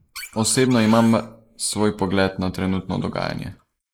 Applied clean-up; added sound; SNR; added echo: neural mask model Resemble Enhance denoiser.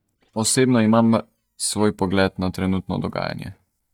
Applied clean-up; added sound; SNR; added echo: neural mask model DeepFilterNet 3.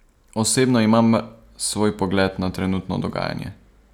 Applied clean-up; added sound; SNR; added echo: none; none; none; none.